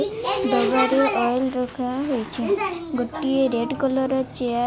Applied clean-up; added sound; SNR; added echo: none; none; none; none.